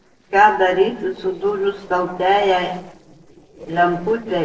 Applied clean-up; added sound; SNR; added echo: neural separator model SepFormer DNS4.